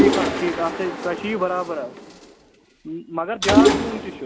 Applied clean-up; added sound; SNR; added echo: none; Mechanisms; -3 dB; none.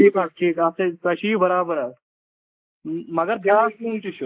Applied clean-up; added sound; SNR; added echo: neural mask model Resemble Enhance denoiser.